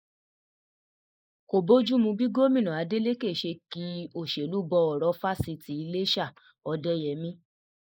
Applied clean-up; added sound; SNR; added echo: neural mask model Resemble Enhance denoiser.